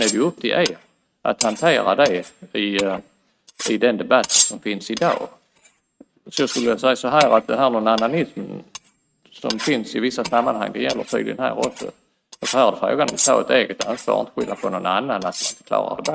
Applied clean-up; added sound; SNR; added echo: neural mask model RNNoise.